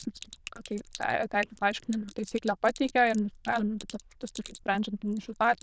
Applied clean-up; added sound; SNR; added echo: neural diffusion model UNIVERSE++.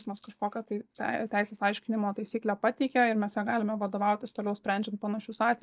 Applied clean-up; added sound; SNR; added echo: neural mask model DeepFilterNet 3.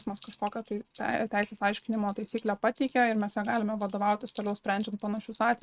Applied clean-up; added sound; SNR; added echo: neural mask model RNNoise.